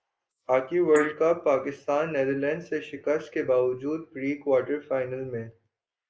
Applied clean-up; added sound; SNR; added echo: neural mask model Resemble Enhance denoiser.